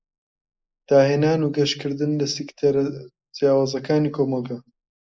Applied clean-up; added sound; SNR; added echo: neural mask model Resemble Enhance denoiser.